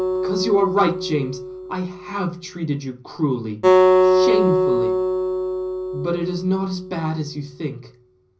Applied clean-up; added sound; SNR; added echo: none; Acoustic guitar; -3 dB; reverberation time 0.5 s.